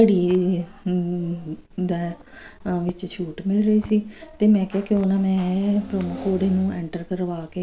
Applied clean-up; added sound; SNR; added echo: none; none; none; none.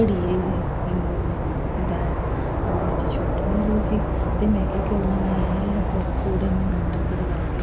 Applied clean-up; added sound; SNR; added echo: none; Insect / Frog; -4 dB; none.